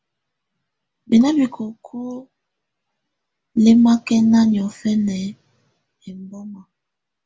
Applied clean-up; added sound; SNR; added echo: none; none; none; none.